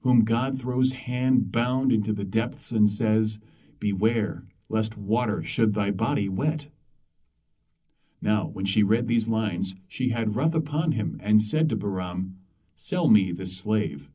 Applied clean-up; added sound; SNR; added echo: none; none; none; reverberation time 0.4 s.